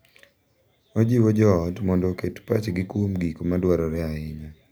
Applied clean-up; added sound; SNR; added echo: none; none; none; none.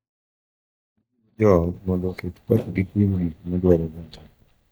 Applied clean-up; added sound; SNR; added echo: neural mask model DeepFilterNet 3.